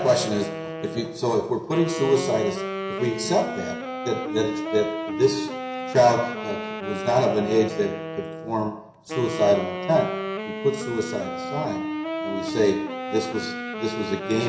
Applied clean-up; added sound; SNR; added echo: none; Wind instrument, woodwind instrument; 6 dB; reverberation time 0.7 s.